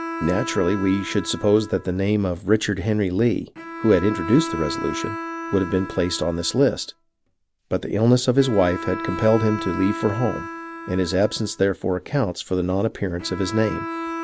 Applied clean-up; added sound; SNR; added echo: none; Bowed string instrument; 11 dB; none.